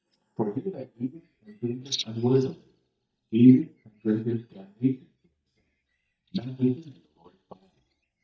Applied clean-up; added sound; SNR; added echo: neural mask model DeepFilterNet 3.